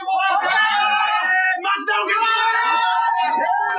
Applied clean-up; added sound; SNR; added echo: classical method Wiener filter.